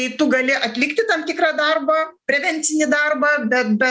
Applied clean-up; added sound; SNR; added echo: none; none; none; none.